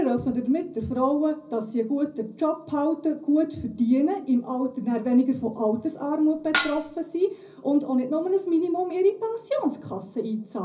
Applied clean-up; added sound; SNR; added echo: none; Dishes, pots, and pans; 5 dB; reverberation time 0.4 s.